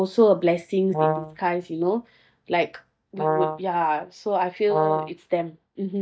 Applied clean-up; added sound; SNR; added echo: neural mask model DeepFilterNet 3.